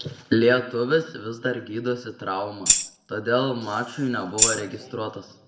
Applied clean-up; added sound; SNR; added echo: none; Tambourine; -4 dB; reverberation time 0.6 s.